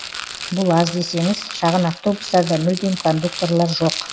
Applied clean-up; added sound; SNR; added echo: none; Rattle; 11 dB; none.